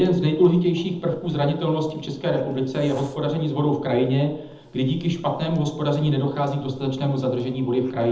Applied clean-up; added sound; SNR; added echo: neural separator model SepFormer DNS4.